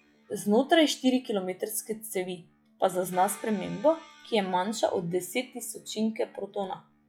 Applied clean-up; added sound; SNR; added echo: classical method log-MMSE.